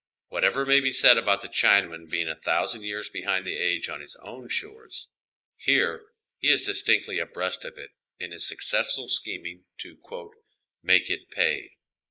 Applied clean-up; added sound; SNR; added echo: neural mask model Resemble Enhance denoiser.